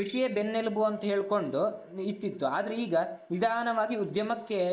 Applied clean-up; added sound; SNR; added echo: neural mask model Resemble Enhance denoiser.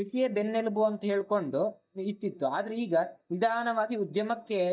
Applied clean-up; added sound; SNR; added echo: neural mask model DeepFilterNet 3.